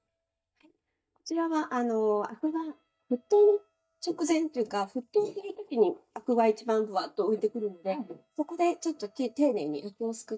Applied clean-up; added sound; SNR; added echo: neural mask model DeepFilterNet 3.